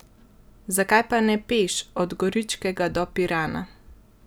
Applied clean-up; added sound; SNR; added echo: none; none; none; none.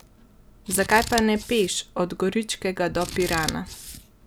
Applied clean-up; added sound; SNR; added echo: none; Scissors; 10 dB; none.